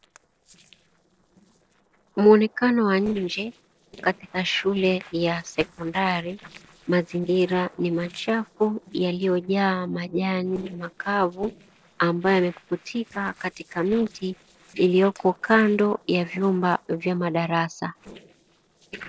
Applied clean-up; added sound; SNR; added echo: neural separator model SepFormer DNS4.